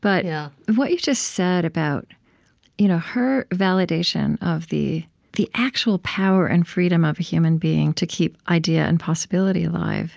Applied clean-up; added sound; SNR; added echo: none; none; none; none.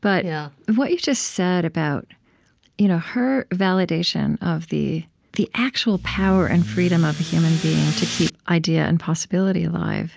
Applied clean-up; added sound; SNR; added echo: none; Accelerating, revving, vroom / Car; 9 dB; none.